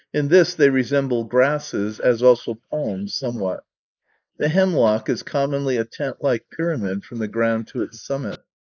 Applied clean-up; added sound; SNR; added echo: neural mask model Resemble Enhance denoiser.